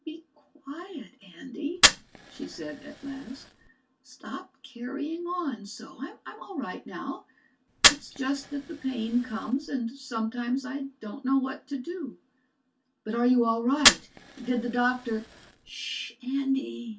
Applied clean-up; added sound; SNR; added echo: none; Fire; 1 dB; reverberation time 0.2 s.